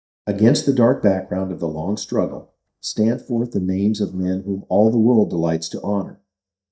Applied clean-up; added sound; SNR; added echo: neural mask model DeepFilterNet 3.